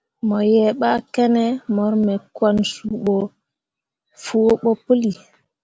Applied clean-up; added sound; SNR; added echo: none; none; none; none.